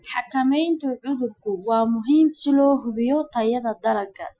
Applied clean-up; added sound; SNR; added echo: classical method Wiener filter.